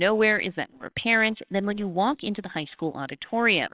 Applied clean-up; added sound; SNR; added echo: neural separator model SepFormer WHAMR!.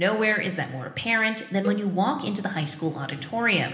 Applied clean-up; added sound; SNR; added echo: none; Cowbell; 15 dB; reverberation time 1.1 s.